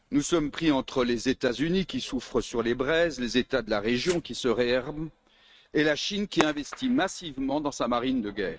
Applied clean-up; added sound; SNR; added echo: neural mask model RNNoise.